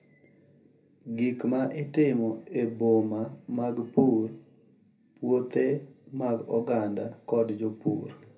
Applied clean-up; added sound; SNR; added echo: none; none; none; reverberation time 0.3 s.